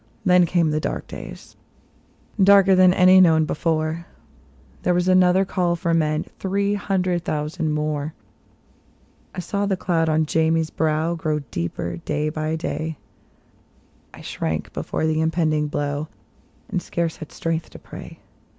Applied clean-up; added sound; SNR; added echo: none; none; none; none.